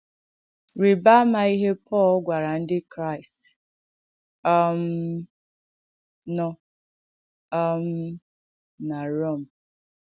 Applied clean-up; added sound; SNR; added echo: none; none; none; none.